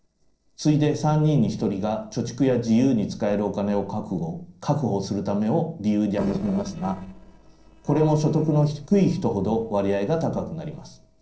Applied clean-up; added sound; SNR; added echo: neural separator model SepFormer DNS4.